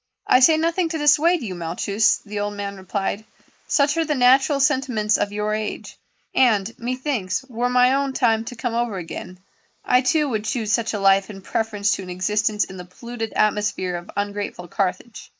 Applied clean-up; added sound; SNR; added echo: neural mask model Resemble Enhance denoiser.